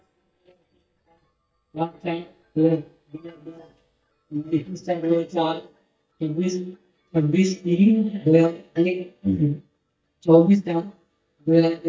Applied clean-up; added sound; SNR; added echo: neural mask model DeepFilterNet 3.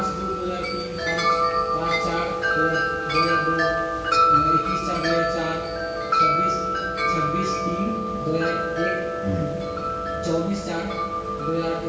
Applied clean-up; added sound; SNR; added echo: none; Wind chime; -5 dB; reverberation time 0.6 s.